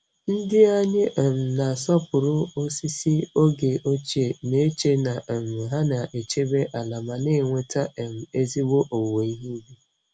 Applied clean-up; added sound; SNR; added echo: none; none; none; none.